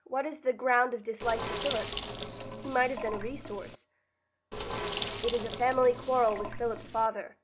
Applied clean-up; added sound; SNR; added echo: none; Sink (filling or washing); 4 dB; none.